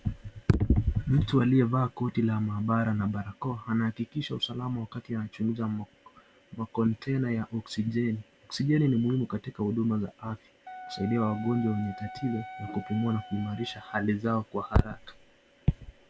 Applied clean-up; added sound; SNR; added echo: none; Wind instrument, woodwind instrument; 15 dB; none.